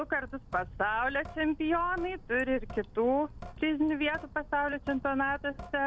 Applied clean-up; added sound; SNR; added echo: none; Drip / Sink (filling or washing); 15 dB; none.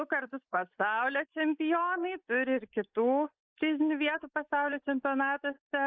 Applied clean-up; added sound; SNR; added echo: neural mask model Resemble Enhance denoiser.